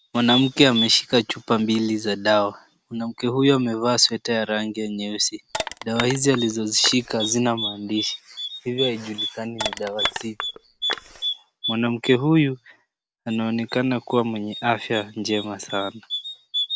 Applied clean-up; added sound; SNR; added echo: none; Crushing; 10 dB; none.